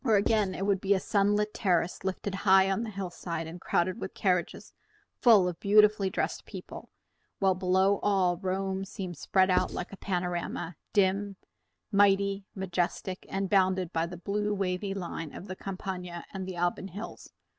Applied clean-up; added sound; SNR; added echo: none; Writing; 7 dB; none.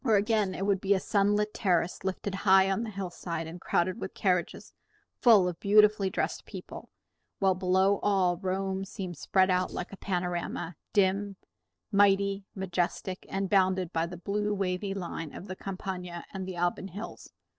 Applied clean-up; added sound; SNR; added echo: neural separator model SepFormer DNS4.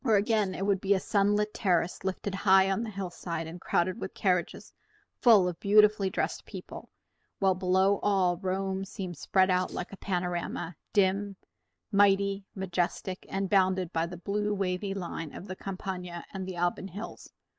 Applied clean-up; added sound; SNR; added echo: neural mask model Resemble Enhance denoiser.